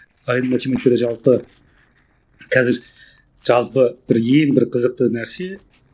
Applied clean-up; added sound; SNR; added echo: neural separator model SepFormer DNS4.